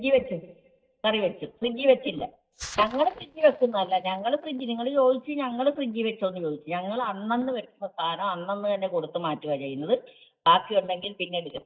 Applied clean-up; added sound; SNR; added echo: neural mask model DeepFilterNet 3.